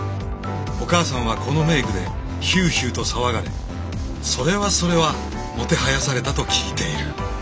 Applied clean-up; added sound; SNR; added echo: none; none; none; none.